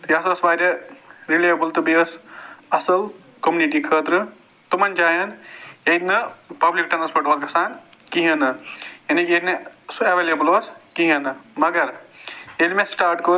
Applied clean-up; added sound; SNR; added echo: none; none; none; none.